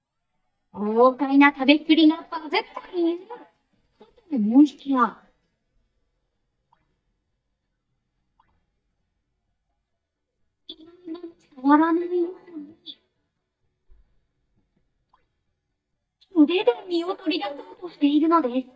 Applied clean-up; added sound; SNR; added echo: neural mask model DeepFilterNet 3.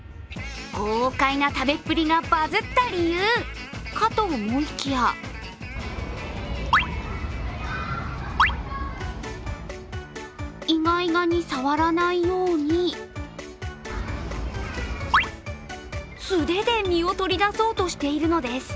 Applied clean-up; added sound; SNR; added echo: none; none; none; none.